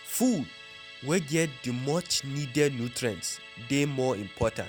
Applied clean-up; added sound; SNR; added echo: none; Musical instrument; 17 dB; none.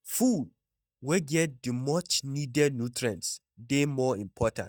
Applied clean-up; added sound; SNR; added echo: neural mask model DeepFilterNet 3.